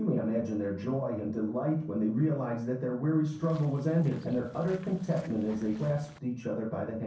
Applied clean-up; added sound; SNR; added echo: neural separator model SepFormer DNS4.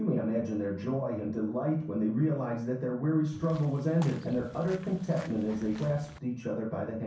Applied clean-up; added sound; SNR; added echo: none; Walk, footsteps / Bird vocalization, bird call, bird song; 17 dB; reverberation time 0.6 s.